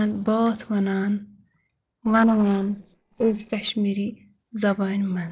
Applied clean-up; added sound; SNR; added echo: neural separator model SepFormer DNS4.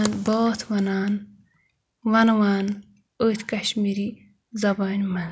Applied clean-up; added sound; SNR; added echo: none; none; none; none.